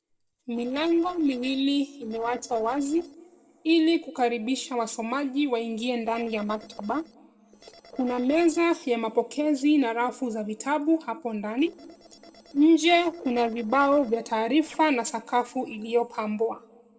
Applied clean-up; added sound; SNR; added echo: neural separator model SepFormer DNS4.